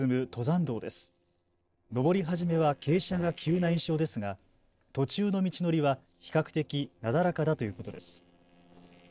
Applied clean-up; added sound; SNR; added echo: neural separator model SepFormer DNS4.